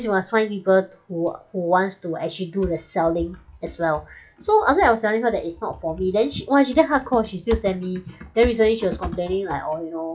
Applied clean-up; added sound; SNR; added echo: classical method log-MMSE.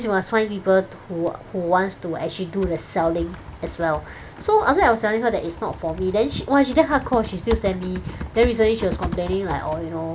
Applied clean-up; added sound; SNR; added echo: none; Typing; 13 dB; none.